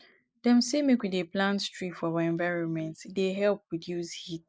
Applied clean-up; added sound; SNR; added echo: neural mask model Resemble Enhance denoiser.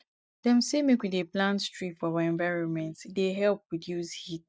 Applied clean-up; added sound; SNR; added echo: neural mask model DeepFilterNet 3.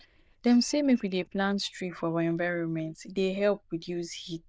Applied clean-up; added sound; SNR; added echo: neural diffusion model UNIVERSE++.